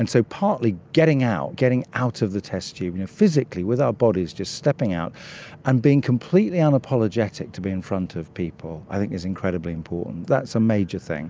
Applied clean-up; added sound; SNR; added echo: none; none; none; none.